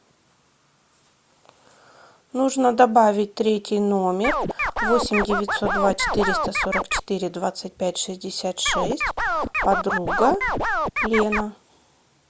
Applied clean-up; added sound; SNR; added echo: none; Scratching (performance technique); 0 dB; none.